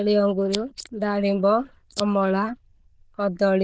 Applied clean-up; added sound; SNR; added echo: neural diffusion model UNIVERSE++.